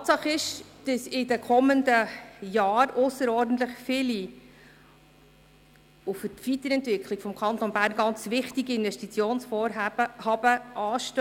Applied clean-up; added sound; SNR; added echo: none; none; none; none.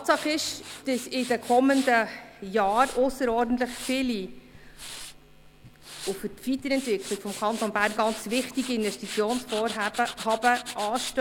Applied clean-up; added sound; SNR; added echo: none; Tools; 14 dB; none.